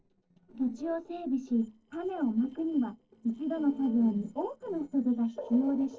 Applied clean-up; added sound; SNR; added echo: neural separator model SepFormer DNS4.